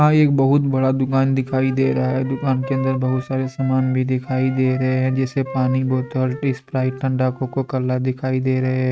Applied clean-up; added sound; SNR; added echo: neural mask model RNNoise.